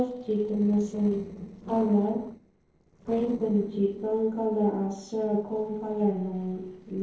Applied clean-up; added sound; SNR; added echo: neural separator model SepFormer DNS4.